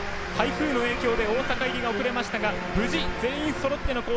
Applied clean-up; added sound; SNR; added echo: none; Writing; 9 dB; none.